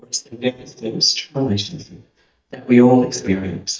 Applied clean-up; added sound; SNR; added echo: neural mask model DeepFilterNet 3.